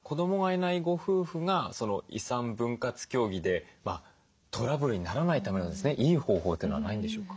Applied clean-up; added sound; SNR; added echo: none; none; none; none.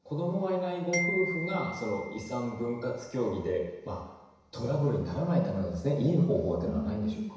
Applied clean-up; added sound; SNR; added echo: none; Glockenspiel; 9 dB; reverberation time 1.0 s.